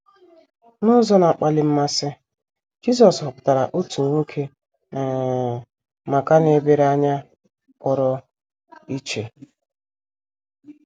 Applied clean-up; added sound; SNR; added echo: none; none; none; none.